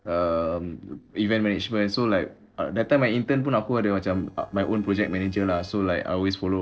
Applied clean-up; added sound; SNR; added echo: neural separator model SepFormer DNS4.